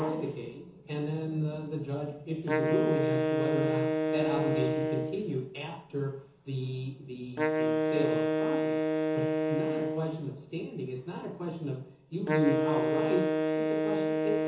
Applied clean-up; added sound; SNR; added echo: none; Wind instrument, woodwind instrument; -3 dB; reverberation time 0.9 s.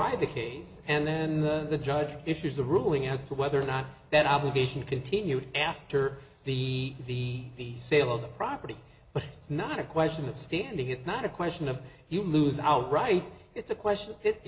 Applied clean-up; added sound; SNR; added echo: none; none; none; none.